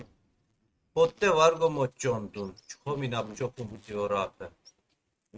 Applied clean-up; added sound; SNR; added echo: neural mask model RNNoise.